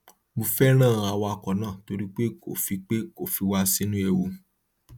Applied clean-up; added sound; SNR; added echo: none; none; none; none.